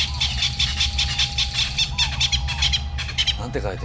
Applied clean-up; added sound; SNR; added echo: none; Bird; -3 dB; none.